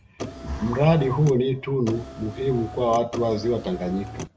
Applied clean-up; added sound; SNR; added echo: none; Car; 12 dB; none.